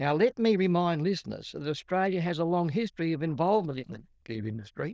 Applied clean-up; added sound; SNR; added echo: neural diffusion model UNIVERSE++.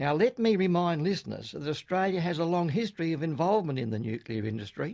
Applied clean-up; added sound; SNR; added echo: none; none; none; none.